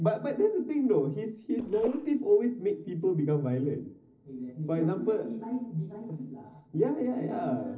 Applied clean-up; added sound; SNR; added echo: neural separator model SepFormer DNS4.